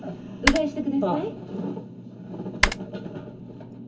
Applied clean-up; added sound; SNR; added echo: none; Typing; 1 dB; reverberation time 0.4 s.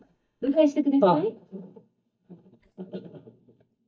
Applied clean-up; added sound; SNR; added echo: neural mask model DeepFilterNet 3.